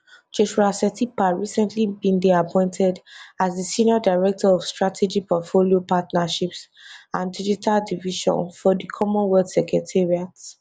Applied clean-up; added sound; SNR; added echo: none; none; none; none.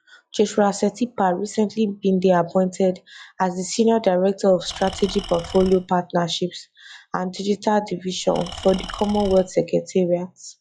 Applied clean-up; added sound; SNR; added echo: classical method log-MMSE.